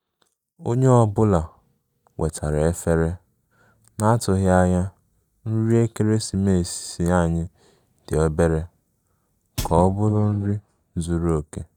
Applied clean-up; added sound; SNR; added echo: neural mask model DeepFilterNet 3.